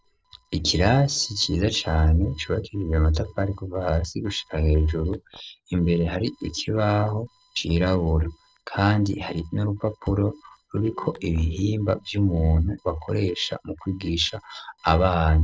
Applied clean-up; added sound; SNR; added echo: neural separator model SepFormer DNS4.